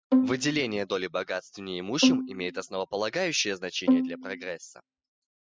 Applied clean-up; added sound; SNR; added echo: classical method spectral subtraction.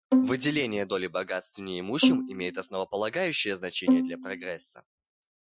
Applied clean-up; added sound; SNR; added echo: classical method Wiener filter.